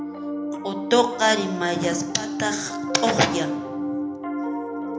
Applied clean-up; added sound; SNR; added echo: none; Piano; 4 dB; reverberation time 0.7 s.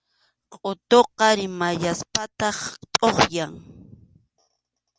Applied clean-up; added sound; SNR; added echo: none; none; none; none.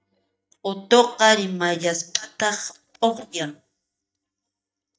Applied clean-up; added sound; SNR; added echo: neural mask model DeepFilterNet 3.